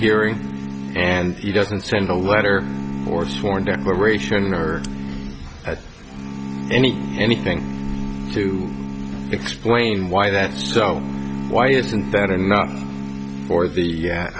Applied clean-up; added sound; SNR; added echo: none; Bowed string instrument; 7 dB; none.